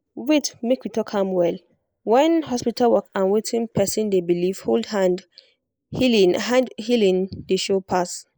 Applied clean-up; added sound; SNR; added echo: neural mask model Resemble Enhance denoiser.